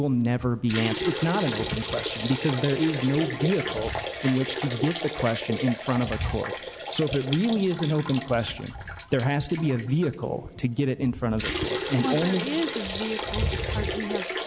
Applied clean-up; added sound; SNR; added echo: none; Liquid; 6 dB; none.